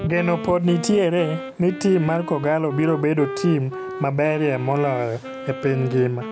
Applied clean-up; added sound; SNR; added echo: none; Wind instrument, woodwind instrument; 12 dB; none.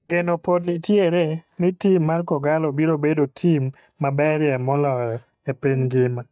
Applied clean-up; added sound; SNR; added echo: neural mask model DeepFilterNet 3.